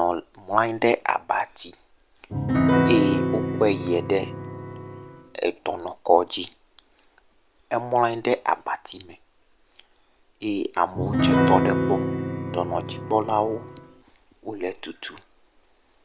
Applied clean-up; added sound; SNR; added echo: none; Piano; -2 dB; none.